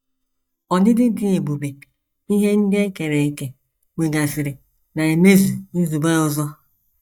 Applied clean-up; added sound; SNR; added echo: neural mask model DeepFilterNet 3.